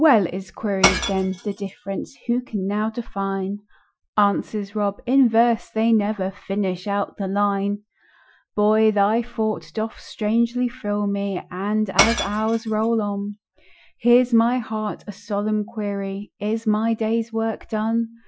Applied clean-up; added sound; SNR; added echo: classical method Wiener filter.